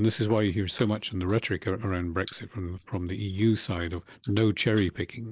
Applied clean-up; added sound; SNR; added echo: neural mask model Resemble Enhance denoiser.